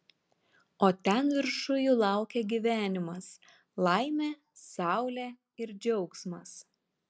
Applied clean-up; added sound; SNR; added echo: none; none; none; none.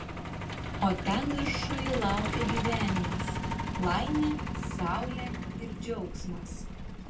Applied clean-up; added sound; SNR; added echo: none; Truck; 0 dB; reverberation time 0.2 s.